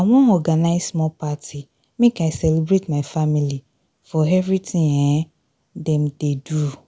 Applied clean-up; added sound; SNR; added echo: none; none; none; none.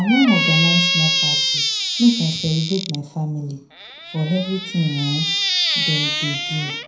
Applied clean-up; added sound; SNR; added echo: none; Squeak; 1 dB; reverberation time 0.4 s.